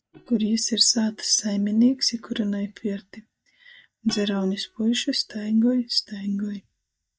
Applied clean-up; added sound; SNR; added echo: neural mask model DeepFilterNet 3.